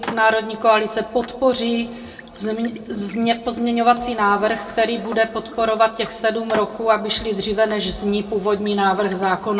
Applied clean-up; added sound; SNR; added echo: none; Liquid; 19 dB; reverberation time 1.3 s.